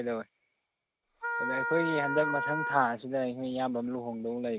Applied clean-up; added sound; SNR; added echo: neural mask model RNNoise.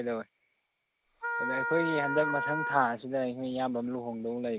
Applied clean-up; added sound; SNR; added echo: none; Wind instrument, woodwind instrument; 1 dB; none.